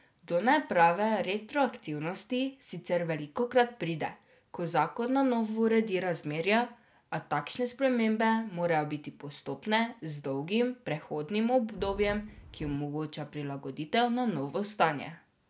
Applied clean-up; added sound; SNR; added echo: none; Wind; 14 dB; none.